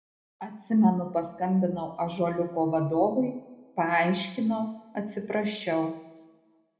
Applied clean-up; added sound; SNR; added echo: none; none; none; reverberation time 0.8 s.